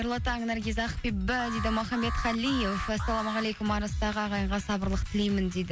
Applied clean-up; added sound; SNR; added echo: none; Alarm; 10 dB; none.